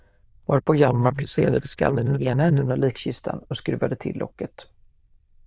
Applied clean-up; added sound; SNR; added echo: neural diffusion model UNIVERSE++.